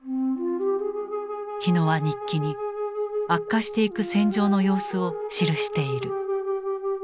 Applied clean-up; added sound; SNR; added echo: none; none; none; none.